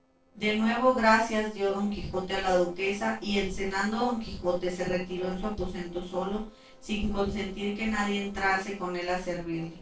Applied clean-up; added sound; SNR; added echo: neural separator model SepFormer DNS4.